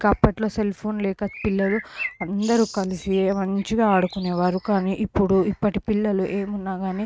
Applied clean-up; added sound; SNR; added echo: neural mask model RNNoise.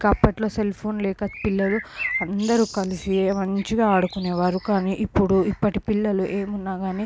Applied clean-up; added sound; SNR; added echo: none; Bird; 12 dB; none.